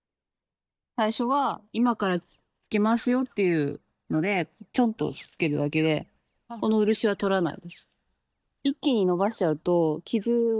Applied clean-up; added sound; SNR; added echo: neural mask model DeepFilterNet 3.